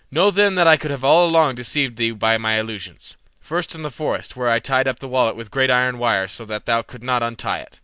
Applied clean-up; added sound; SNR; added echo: none; none; none; none.